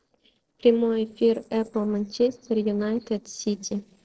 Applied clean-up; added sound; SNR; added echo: neural separator model SepFormer DNS4.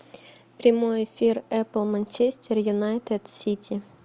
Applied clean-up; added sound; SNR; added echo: none; none; none; none.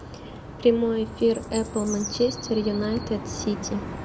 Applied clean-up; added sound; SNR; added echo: none; Chirp, tweet; 9 dB; reverberation time 0.4 s.